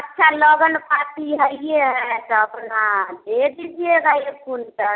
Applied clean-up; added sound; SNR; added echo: none; none; none; none.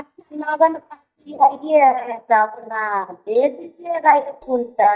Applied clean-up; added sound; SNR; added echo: neural mask model DeepFilterNet 3.